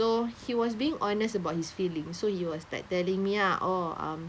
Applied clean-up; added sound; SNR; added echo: none; none; none; none.